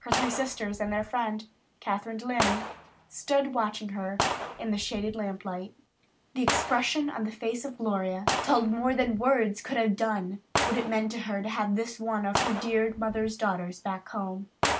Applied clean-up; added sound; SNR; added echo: none; Gunshot, gunfire; 5 dB; none.